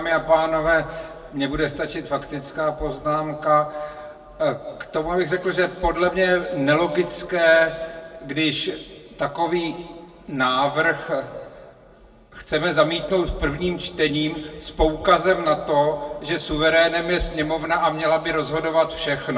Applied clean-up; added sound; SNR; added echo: none; none; none; reverberation time 1.4 s.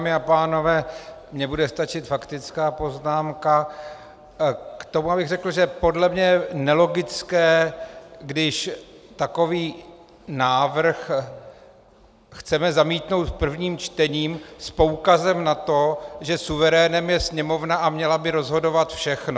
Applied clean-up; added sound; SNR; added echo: none; none; none; none.